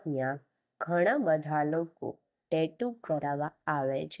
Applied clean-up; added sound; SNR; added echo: neural mask model DeepFilterNet 3.